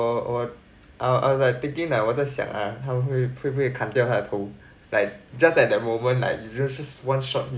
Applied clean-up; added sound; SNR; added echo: none; none; none; none.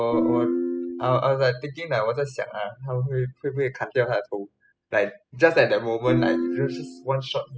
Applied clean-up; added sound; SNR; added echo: classical method spectral subtraction.